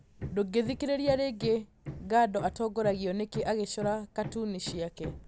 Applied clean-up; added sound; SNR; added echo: none; Hammer; 12 dB; none.